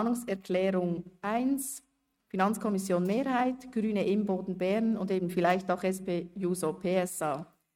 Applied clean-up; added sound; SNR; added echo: neural mask model RNNoise.